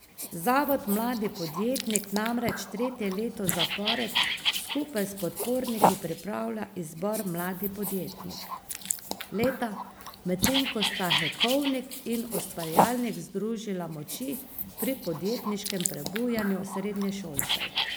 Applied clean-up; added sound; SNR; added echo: neural mask model Resemble Enhance denoiser.